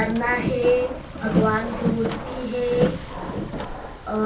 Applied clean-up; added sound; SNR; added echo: none; Boat, Water vehicle; 2 dB; reverberation time 0.2 s.